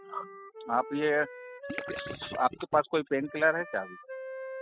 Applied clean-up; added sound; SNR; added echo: classical method spectral subtraction.